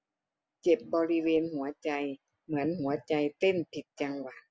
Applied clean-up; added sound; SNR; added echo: none; none; none; none.